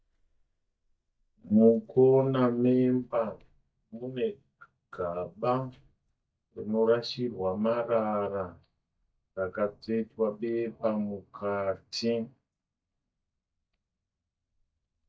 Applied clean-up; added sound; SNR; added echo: neural mask model DeepFilterNet 3.